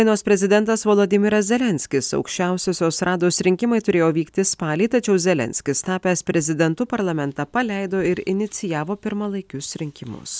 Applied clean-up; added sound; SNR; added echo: none; none; none; none.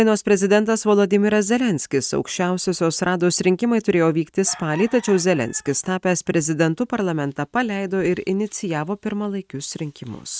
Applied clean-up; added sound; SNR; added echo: neural mask model RNNoise.